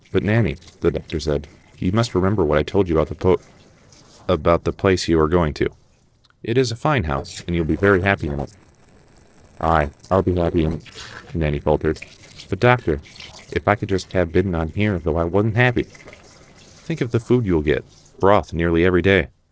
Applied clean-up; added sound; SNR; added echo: neural separator model SepFormer DNS4.